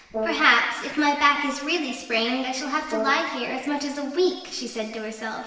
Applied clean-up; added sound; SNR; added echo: none; Brass instrument; 12 dB; reverberation time 1.4 s.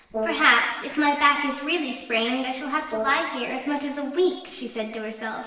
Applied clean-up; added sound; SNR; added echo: neural separator model SepFormer DNS4.